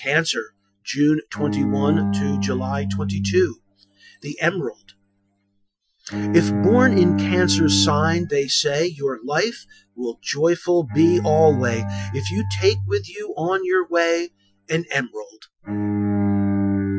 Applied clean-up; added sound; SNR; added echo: classical method Wiener filter.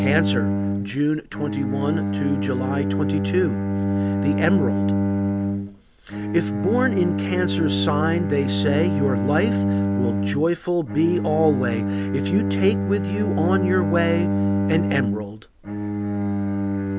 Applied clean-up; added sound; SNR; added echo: none; Bowed string instrument; -2 dB; none.